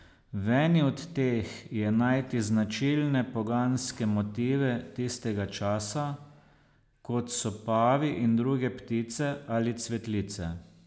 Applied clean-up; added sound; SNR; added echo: none; none; none; none.